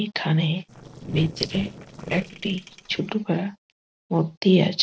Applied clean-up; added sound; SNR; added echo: neural separator model SepFormer DNS4.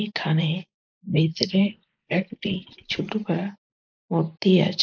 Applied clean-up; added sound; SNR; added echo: neural mask model Resemble Enhance denoiser.